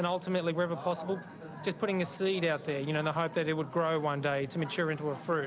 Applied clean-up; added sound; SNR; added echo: none; none; none; none.